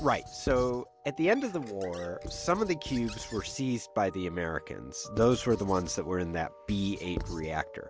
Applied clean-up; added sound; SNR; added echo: none; Squeak / Writing; 13 dB; none.